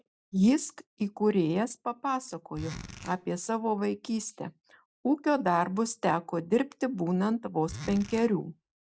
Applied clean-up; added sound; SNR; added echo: none; Zipper (clothing); 14 dB; none.